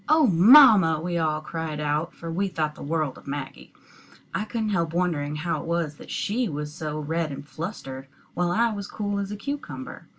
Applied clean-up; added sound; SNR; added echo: none; none; none; none.